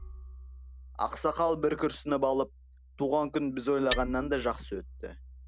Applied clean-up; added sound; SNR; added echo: none; Hammer; 12 dB; none.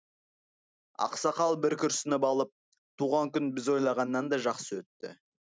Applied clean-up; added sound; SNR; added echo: none; none; none; none.